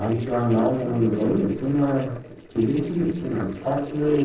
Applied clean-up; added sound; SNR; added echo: neural separator model SepFormer DNS4.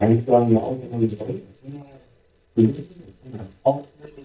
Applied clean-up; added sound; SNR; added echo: neural mask model DeepFilterNet 3.